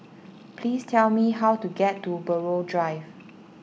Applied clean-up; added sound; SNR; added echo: none; none; none; none.